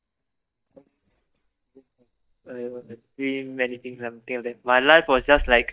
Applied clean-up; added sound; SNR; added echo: neural mask model DeepFilterNet 3.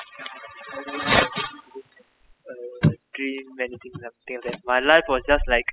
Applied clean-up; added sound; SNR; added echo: classical method spectral subtraction.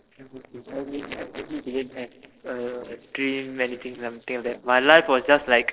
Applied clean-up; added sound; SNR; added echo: neural separator model SepFormer DNS4.